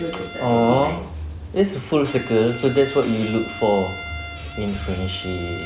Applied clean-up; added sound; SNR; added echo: none; Bowed string instrument; 14 dB; none.